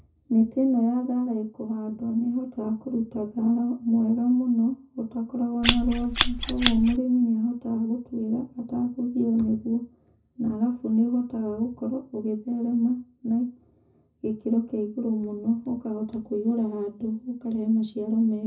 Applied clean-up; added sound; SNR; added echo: none; Scissors; 0 dB; reverberation time 0.4 s.